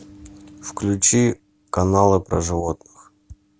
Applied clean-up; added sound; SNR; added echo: none; none; none; none.